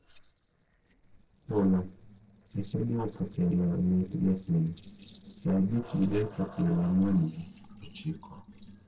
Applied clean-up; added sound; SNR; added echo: neural separator model SepFormer DNS4.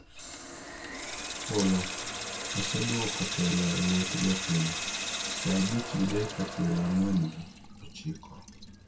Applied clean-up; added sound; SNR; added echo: none; Sink (filling or washing) / Water tap, faucet; 5 dB; reverberation time 0.2 s.